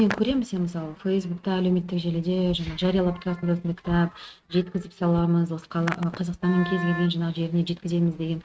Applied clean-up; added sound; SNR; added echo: neural mask model RNNoise.